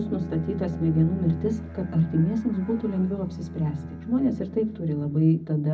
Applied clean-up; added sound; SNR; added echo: none; Bowed string instrument; 11 dB; reverberation time 0.4 s.